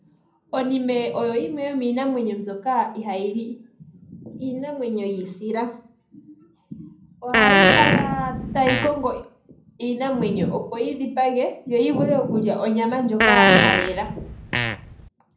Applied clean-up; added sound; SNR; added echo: none; Fart; -5 dB; reverberation time 0.5 s.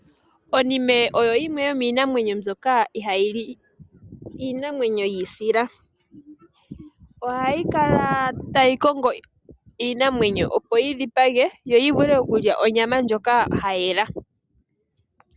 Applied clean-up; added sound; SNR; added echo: none; none; none; none.